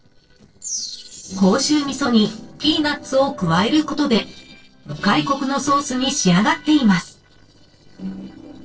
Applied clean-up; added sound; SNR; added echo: neural separator model SepFormer DNS4.